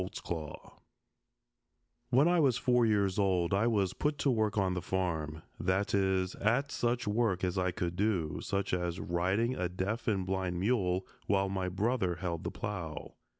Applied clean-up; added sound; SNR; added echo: none; none; none; none.